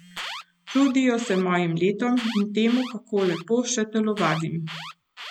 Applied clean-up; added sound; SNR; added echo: none; Alarm; 15 dB; none.